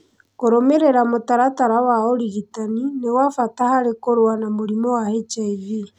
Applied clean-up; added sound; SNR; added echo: none; none; none; none.